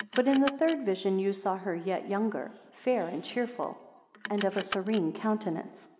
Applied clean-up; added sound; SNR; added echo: none; Car; 15 dB; reverberation time 1.3 s.